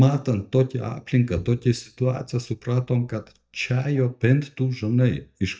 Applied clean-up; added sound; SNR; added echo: neural mask model DeepFilterNet 3.